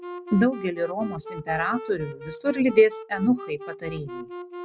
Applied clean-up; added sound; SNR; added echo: none; Wind instrument, woodwind instrument; 12 dB; none.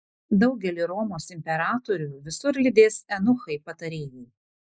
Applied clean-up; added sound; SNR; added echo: neural mask model Resemble Enhance denoiser.